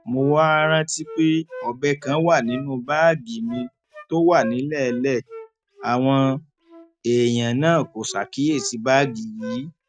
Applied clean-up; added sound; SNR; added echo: neural mask model RNNoise.